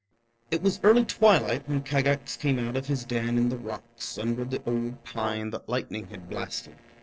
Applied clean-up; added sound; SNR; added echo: neural separator model SepFormer DNS4.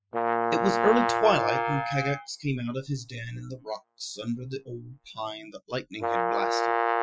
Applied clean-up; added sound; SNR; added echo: classical method Wiener filter.